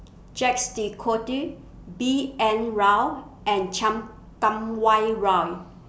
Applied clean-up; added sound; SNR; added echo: none; none; none; none.